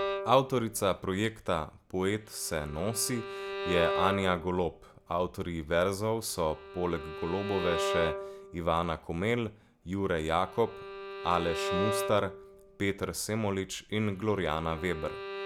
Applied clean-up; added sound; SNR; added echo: none; Bowed string instrument; 7 dB; none.